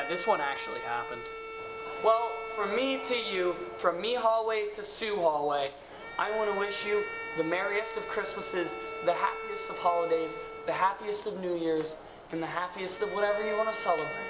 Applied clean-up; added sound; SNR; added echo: none; Bowed string instrument; 10 dB; none.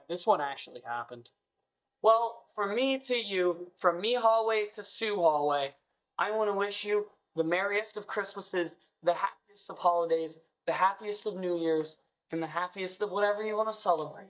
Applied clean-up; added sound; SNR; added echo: neural mask model DeepFilterNet 3.